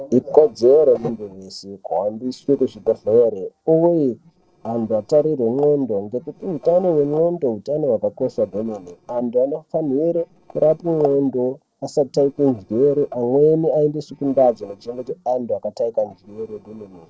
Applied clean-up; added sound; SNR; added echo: neural separator model SepFormer DNS4.